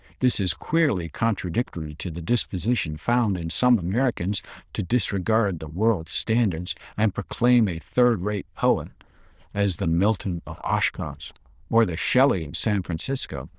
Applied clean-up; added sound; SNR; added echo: neural diffusion model UNIVERSE++.